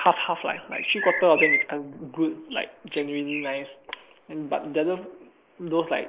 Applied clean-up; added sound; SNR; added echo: neural mask model Resemble Enhance denoiser.